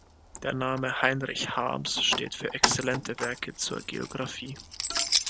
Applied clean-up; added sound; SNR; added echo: none; Keys jangling; 3 dB; none.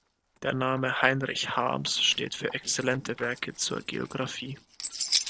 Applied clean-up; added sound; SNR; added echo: neural separator model SepFormer DNS4.